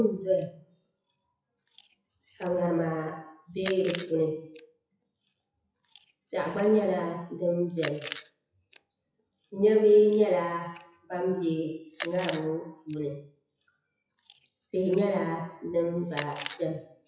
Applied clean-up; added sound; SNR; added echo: classical method WPE with log-MMSE.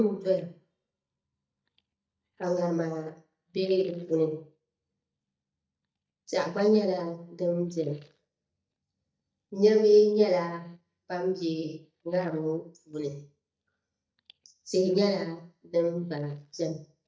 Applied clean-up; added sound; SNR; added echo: neural mask model DeepFilterNet 3.